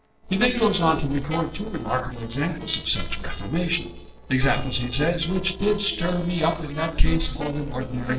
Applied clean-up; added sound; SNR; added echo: neural separator model SepFormer DNS4.